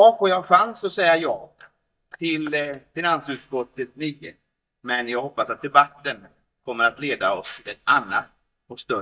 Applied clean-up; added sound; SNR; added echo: neural mask model DeepFilterNet 3.